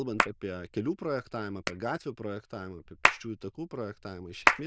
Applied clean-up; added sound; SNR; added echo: neural diffusion model UNIVERSE++.